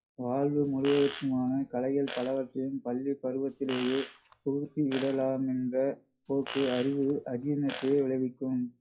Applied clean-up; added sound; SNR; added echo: classical method WPE with log-MMSE.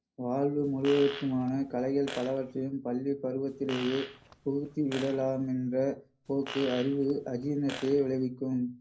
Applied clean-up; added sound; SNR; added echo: none; Fart; 14 dB; reverberation time 0.5 s.